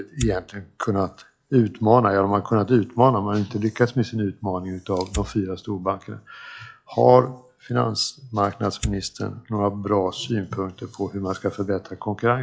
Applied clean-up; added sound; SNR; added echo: classical method log-MMSE.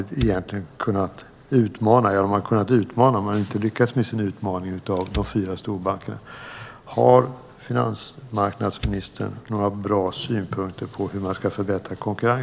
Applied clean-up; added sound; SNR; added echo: none; Fire; 17 dB; none.